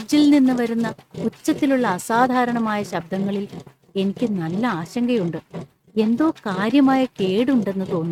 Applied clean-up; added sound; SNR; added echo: neural mask model RNNoise.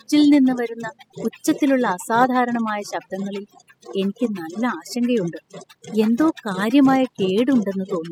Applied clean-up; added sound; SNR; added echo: classical method spectral subtraction.